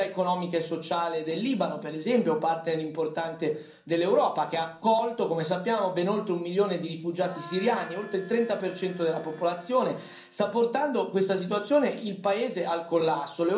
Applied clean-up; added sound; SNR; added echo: none; Harmonica; 19 dB; reverberation time 0.6 s.